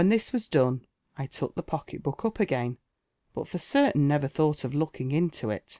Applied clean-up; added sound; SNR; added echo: none; none; none; none.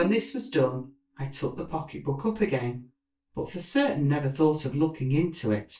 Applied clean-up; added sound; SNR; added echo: neural mask model DeepFilterNet 3.